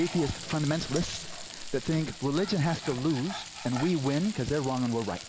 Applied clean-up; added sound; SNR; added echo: none; Frying (food); 11 dB; none.